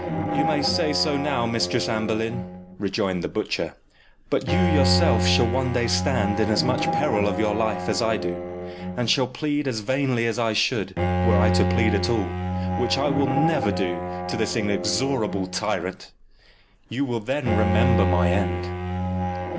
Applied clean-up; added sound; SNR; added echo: none; Bowed string instrument; 1 dB; none.